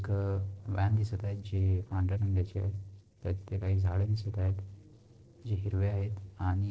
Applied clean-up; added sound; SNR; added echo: neural separator model SepFormer DNS4.